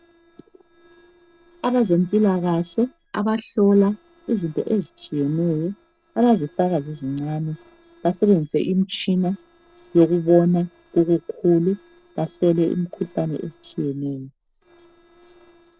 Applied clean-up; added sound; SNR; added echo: neural separator model SepFormer DNS4.